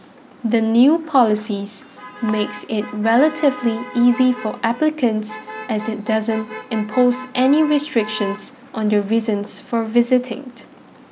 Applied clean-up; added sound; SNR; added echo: none; Motor vehicle (road); 17 dB; none.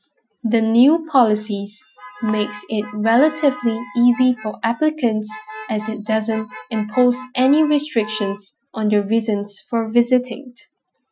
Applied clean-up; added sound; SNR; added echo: classical method Wiener filter.